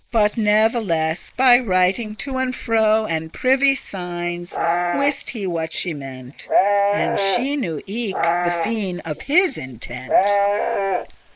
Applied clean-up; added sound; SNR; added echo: neural mask model Resemble Enhance denoiser.